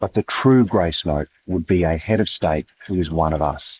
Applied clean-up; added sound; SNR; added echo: neural mask model Resemble Enhance denoiser.